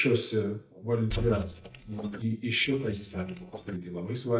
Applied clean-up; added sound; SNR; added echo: neural mask model DeepFilterNet 3.